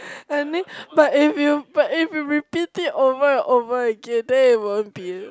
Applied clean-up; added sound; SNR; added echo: none; none; none; none.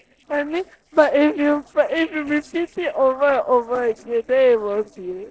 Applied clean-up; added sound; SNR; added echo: neural separator model SepFormer DNS4.